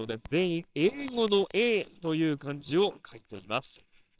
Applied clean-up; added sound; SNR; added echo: neural separator model SepFormer WHAMR!.